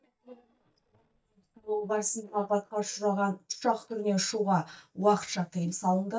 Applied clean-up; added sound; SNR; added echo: neural mask model DeepFilterNet 3.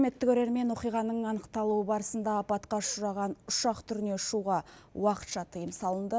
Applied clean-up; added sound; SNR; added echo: none; none; none; none.